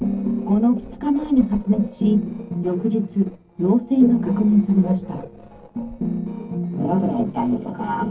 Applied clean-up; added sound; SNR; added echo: neural separator model SepFormer DNS4.